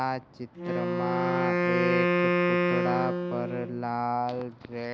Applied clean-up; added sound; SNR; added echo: none; Wind instrument, woodwind instrument; -4 dB; none.